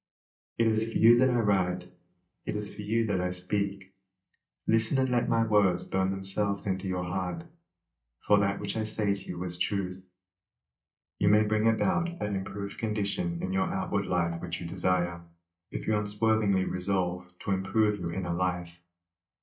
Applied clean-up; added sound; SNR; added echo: neural mask model DeepFilterNet 3.